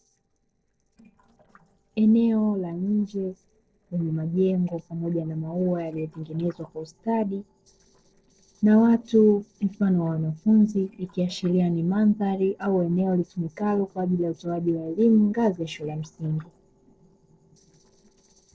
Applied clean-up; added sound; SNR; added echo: neural separator model SepFormer DNS4.